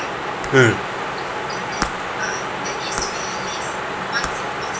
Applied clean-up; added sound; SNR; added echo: none; none; none; none.